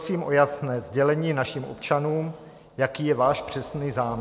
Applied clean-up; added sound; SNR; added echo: none; none; none; none.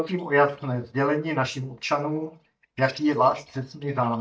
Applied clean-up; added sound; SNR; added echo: neural mask model DeepFilterNet 3.